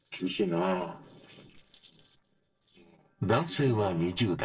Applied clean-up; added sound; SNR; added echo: neural separator model SepFormer DNS4.